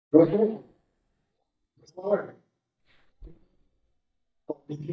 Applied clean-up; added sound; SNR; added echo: neural mask model DeepFilterNet 3.